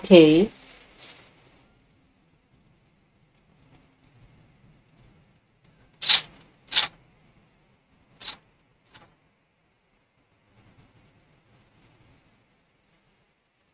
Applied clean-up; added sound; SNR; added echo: neural mask model RNNoise.